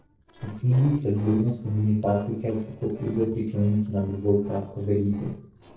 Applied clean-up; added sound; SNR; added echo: neural separator model SepFormer DNS4.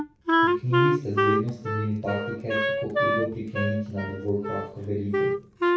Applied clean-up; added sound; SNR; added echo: none; Wind instrument, woodwind instrument; -3 dB; reverberation time 0.6 s.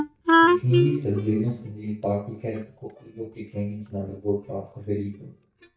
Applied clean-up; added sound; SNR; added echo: neural mask model DeepFilterNet 3.